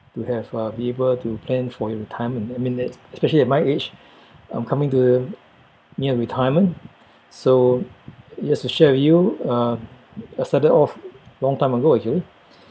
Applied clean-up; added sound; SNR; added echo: none; none; none; none.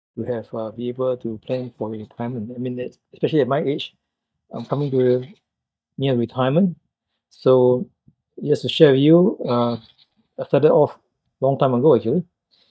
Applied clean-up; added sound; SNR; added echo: neural mask model DeepFilterNet 3.